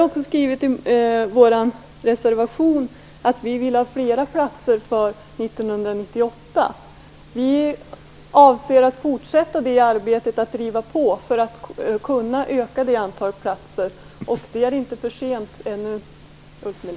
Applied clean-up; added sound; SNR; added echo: none; none; none; none.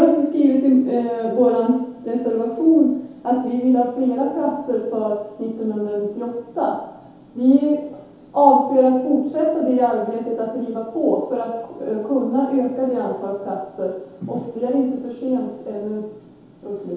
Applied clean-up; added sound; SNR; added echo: none; none; none; reverberation time 0.8 s.